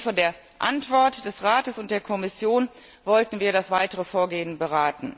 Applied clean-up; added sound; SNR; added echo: none; none; none; none.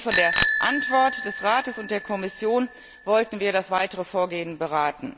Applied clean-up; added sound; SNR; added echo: none; Bicycle bell; 5 dB; none.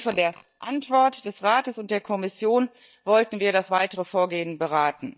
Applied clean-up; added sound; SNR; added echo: neural mask model DeepFilterNet 3.